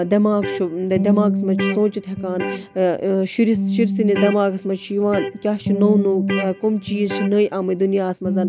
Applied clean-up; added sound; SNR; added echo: none; Electric guitar; 5 dB; none.